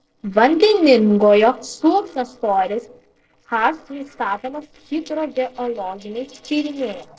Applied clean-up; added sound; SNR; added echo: neural separator model SepFormer DNS4.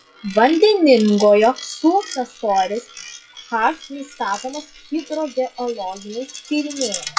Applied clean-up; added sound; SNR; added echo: classical method WPE with log-MMSE.